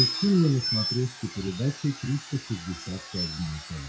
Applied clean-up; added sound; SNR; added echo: classical method WPE with log-MMSE.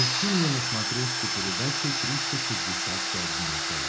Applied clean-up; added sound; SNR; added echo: none; Domestic sounds, home sounds; -4 dB; reverberation time 0.3 s.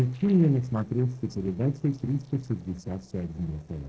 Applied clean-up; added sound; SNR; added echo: neural separator model SepFormer DNS4.